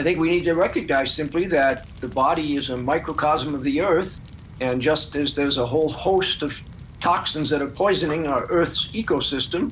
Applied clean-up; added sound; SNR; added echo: none; Fire; 18 dB; none.